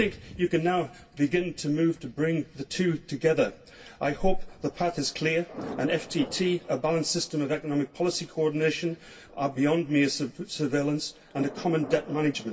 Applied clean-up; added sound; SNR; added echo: none; Thunder; 19 dB; reverberation time 0.2 s.